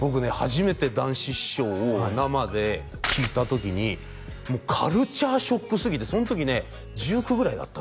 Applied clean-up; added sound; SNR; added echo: none; none; none; none.